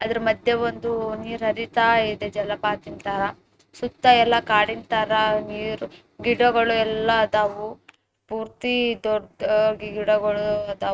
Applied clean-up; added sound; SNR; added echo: neural mask model RNNoise.